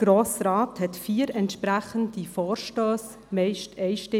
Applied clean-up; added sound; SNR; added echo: none; none; none; none.